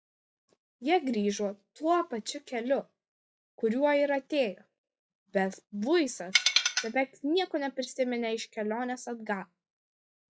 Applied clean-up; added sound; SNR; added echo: classical method log-MMSE.